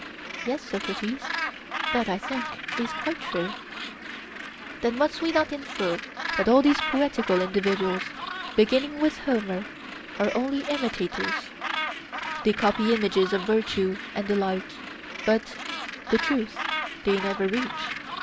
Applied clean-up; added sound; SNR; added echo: none; Gull, seagull; 6 dB; none.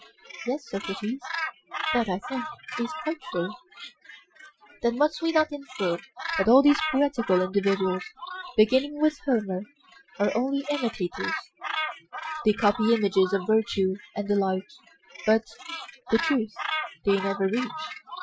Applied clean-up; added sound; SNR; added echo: classical method Wiener filter.